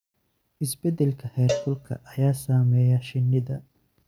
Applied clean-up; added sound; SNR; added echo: none; Cowbell; 11 dB; none.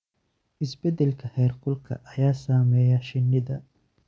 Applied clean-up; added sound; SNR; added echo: none; none; none; none.